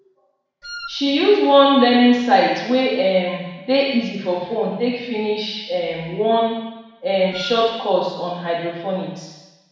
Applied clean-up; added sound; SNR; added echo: none; Wind instrument, woodwind instrument; 16 dB; reverberation time 1.1 s.